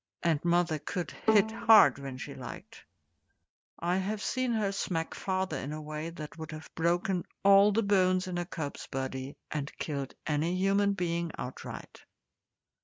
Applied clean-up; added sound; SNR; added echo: neural mask model RNNoise.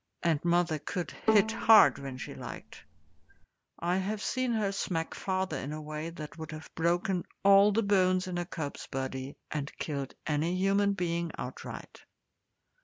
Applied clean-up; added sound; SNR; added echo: none; Bowed string instrument; 6 dB; none.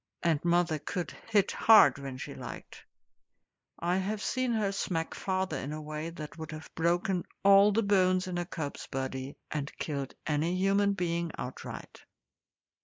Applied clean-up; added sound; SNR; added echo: neural mask model Resemble Enhance denoiser.